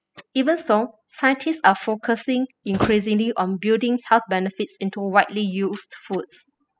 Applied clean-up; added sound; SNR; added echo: classical method spectral subtraction.